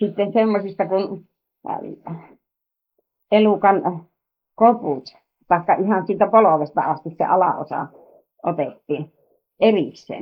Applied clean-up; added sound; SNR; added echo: neural mask model Resemble Enhance denoiser.